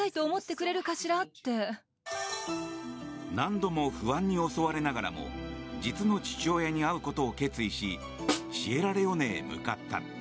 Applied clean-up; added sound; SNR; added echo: none; Snare drum; 4 dB; none.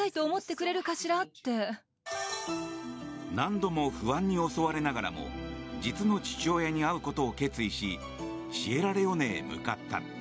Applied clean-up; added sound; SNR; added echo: none; none; none; none.